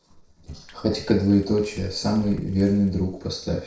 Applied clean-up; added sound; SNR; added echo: neural separator model SepFormer DNS4.